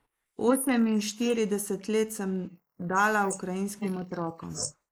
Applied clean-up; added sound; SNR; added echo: neural mask model Resemble Enhance denoiser.